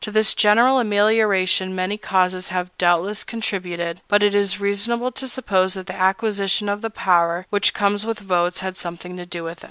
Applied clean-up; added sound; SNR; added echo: none; none; none; none.